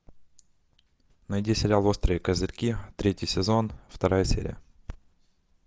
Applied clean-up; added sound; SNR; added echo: none; none; none; none.